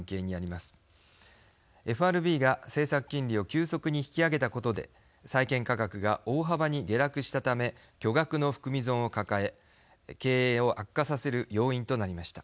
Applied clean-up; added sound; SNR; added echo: none; none; none; none.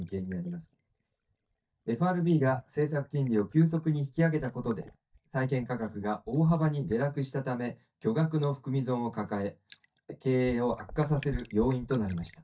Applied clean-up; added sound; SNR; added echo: neural mask model DeepFilterNet 3.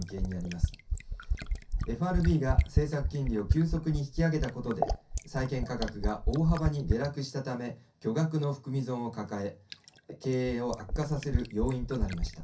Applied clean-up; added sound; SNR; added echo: none; Fill (with liquid); 1 dB; reverberation time 0.3 s.